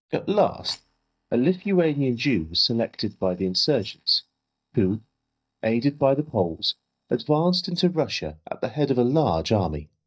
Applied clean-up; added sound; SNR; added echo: neural mask model DeepFilterNet 3.